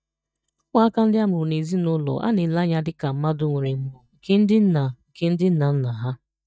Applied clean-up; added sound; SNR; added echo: neural mask model DeepFilterNet 3.